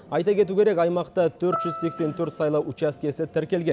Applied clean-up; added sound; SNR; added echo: none; Piano; 12 dB; none.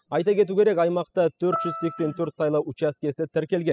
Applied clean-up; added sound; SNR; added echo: classical method spectral subtraction.